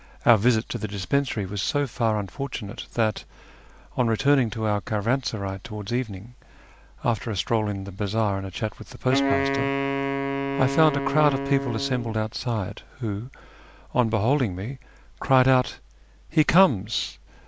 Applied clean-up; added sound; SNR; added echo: none; Wind instrument, woodwind instrument; 2 dB; none.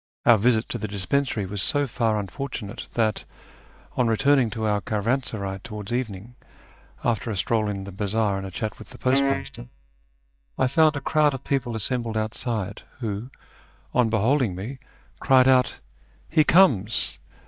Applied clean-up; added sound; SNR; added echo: neural mask model DeepFilterNet 3.